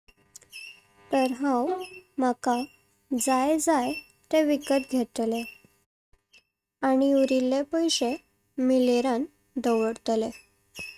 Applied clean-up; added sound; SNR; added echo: neural mask model RNNoise.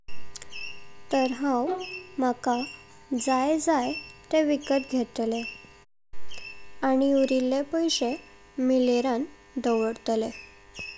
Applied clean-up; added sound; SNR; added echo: none; Bowed string instrument; 11 dB; none.